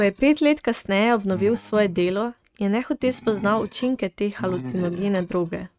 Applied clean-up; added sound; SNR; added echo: neural mask model RNNoise.